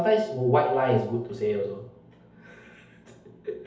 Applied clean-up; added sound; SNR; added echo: none; none; none; reverberation time 2.2 s.